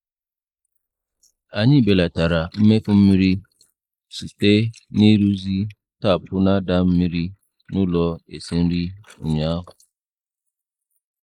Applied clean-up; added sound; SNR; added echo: neural mask model Resemble Enhance denoiser.